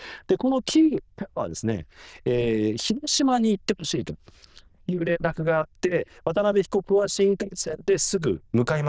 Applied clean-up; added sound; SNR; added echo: neural diffusion model UNIVERSE++.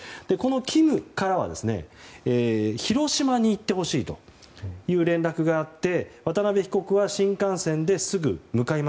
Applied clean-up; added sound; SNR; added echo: none; none; none; none.